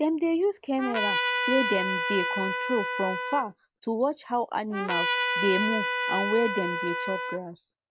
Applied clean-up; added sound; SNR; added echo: none; Trumpet; 0 dB; none.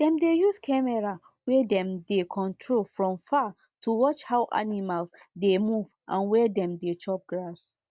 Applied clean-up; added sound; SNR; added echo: none; none; none; none.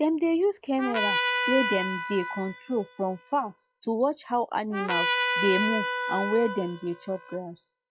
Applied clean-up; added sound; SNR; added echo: classical method log-MMSE.